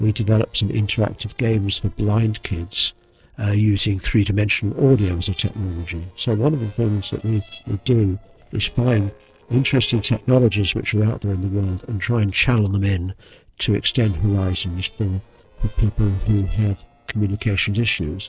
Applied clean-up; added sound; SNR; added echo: neural separator model SepFormer DNS4.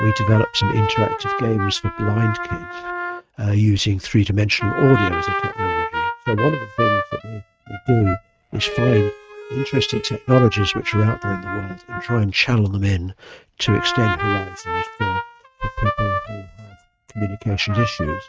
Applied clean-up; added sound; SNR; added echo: neural mask model RNNoise.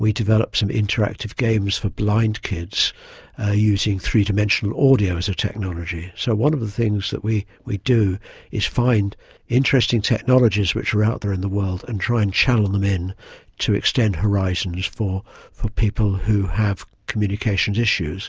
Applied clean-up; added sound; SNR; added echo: none; none; none; none.